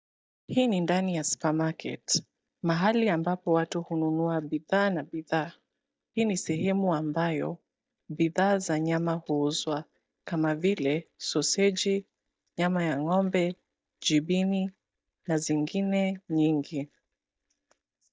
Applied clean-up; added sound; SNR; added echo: neural mask model DeepFilterNet 3.